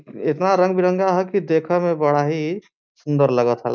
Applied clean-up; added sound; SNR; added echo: none; none; none; none.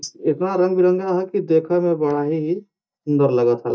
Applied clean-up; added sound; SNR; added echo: neural mask model DeepFilterNet 3.